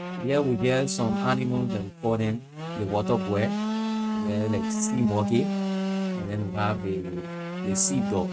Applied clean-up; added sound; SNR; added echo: neural mask model RNNoise.